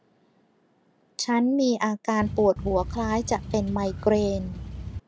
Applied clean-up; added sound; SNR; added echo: none; Boat, Water vehicle; 9 dB; none.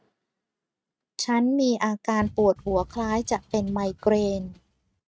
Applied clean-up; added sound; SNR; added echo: neural mask model RNNoise.